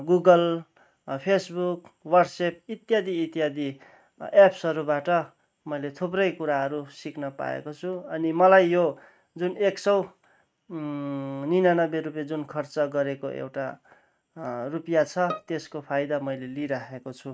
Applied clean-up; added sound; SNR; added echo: neural mask model RNNoise.